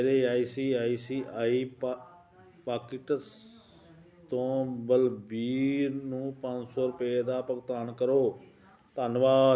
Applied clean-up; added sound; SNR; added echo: none; none; none; none.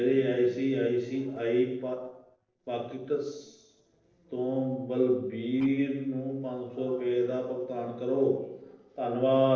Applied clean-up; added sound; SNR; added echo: neural separator model SepFormer DNS4.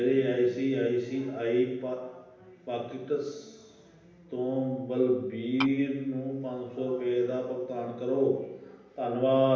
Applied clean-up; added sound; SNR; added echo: none; Tap / Glass; 7 dB; reverberation time 0.9 s.